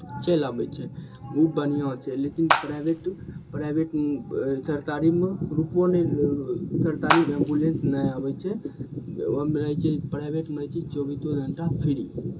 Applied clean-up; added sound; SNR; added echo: none; Water / Splash, splatter; 4 dB; reverberation time 0.2 s.